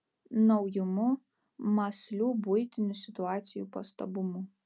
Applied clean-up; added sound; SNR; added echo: none; none; none; none.